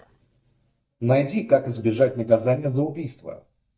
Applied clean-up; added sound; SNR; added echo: neural mask model DeepFilterNet 3.